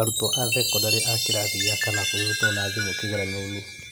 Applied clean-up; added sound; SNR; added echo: none; Chime; -4 dB; none.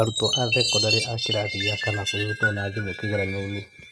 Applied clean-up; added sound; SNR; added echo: neural mask model RNNoise.